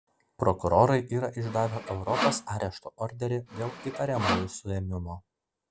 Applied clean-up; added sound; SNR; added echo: none; Sawing; 5 dB; none.